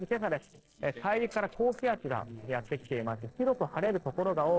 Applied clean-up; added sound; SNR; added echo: neural separator model SepFormer DNS4.